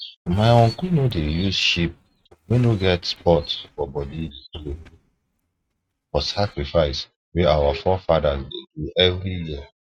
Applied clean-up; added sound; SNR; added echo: neural mask model RNNoise.